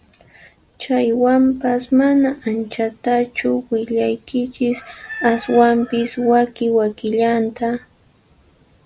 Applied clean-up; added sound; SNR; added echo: none; none; none; none.